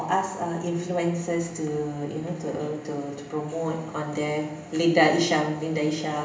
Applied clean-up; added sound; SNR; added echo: none; none; none; reverberation time 0.8 s.